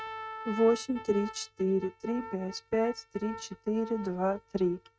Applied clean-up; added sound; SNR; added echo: neural mask model RNNoise.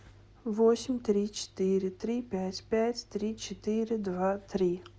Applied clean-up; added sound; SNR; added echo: none; none; none; none.